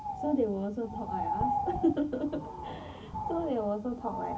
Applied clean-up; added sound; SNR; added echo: none; Bird; 4 dB; reverberation time 0.3 s.